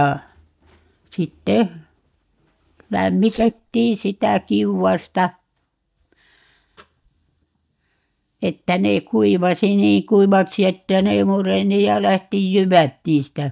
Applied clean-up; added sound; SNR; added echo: neural mask model DeepFilterNet 3.